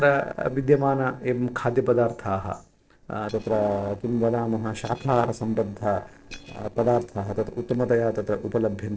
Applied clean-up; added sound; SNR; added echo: neural separator model SepFormer DNS4.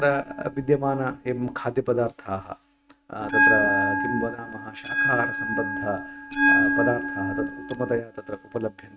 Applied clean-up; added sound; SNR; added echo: neural mask model RNNoise.